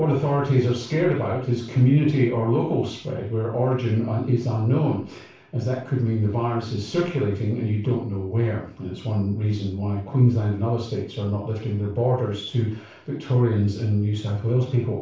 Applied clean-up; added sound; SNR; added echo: none; none; none; reverberation time 0.4 s.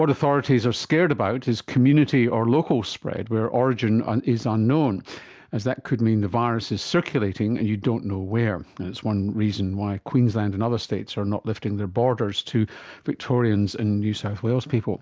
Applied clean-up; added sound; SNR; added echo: none; none; none; none.